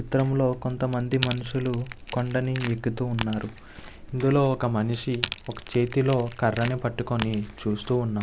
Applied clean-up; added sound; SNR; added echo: none; Crack / Crackle; 10 dB; none.